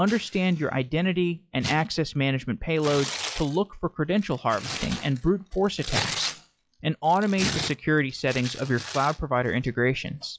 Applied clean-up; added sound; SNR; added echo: classical method log-MMSE.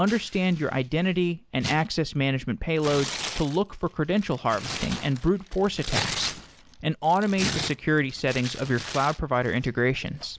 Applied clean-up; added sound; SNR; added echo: none; Tearing; 11 dB; none.